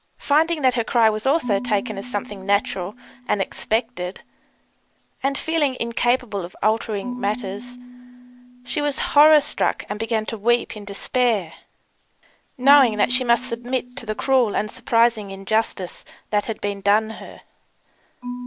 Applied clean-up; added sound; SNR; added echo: none; Marimba, xylophone / Wood; 16 dB; none.